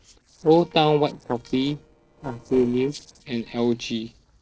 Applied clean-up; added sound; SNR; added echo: neural separator model SepFormer DNS4.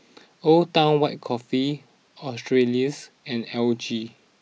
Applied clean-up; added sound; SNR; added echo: none; none; none; none.